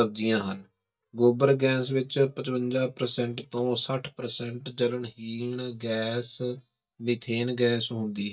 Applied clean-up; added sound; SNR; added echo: neural mask model DeepFilterNet 3.